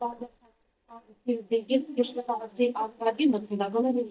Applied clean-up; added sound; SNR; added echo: neural mask model DeepFilterNet 3.